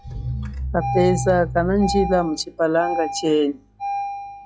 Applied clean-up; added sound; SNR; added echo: classical method log-MMSE.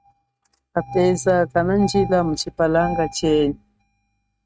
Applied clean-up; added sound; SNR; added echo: neural mask model RNNoise.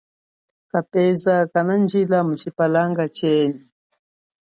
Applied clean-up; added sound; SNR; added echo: none; none; none; none.